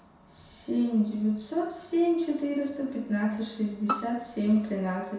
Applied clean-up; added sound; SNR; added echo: none; Bowed string instrument; 9 dB; reverberation time 0.7 s.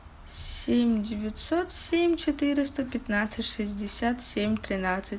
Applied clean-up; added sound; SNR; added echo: none; none; none; none.